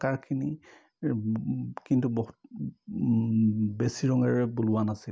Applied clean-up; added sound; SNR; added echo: none; none; none; none.